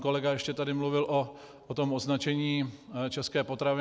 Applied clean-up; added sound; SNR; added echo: none; none; none; none.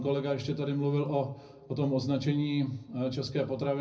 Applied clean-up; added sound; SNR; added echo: none; none; none; reverberation time 0.4 s.